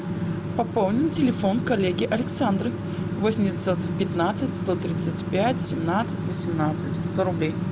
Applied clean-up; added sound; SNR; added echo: none; none; none; none.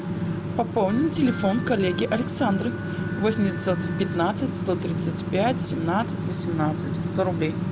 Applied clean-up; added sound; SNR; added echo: none; Harmonica; 17 dB; none.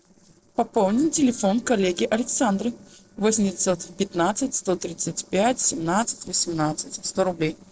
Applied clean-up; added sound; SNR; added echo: neural separator model SepFormer DNS4.